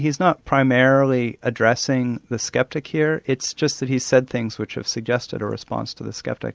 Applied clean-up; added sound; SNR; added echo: none; none; none; none.